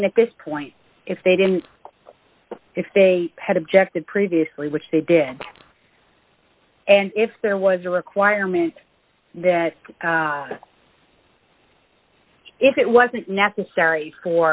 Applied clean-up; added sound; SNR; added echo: none; Fart; 20 dB; none.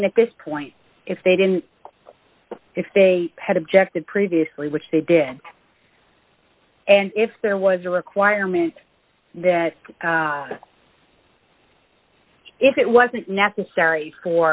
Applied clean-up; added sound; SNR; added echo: none; none; none; none.